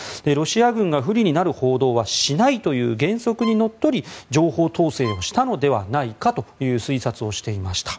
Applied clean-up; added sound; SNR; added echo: none; Bowed string instrument; 19 dB; none.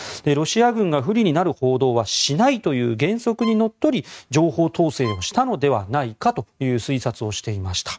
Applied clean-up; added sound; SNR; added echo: neural mask model RNNoise.